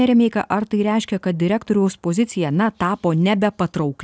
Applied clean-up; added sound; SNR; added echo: none; none; none; none.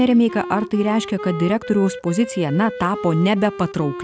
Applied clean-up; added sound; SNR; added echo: none; Wind instrument, woodwind instrument; 12 dB; none.